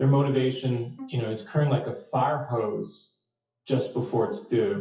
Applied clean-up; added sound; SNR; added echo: classical method WPE with log-MMSE.